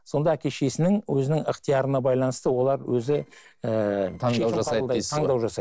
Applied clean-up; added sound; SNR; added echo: neural separator model SepFormer DNS4.